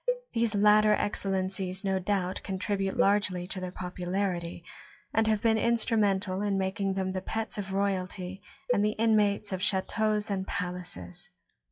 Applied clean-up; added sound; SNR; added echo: classical method WPE with log-MMSE.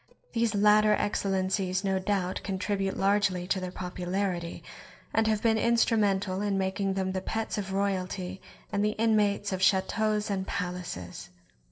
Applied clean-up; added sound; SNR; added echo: neural separator model SepFormer DNS4.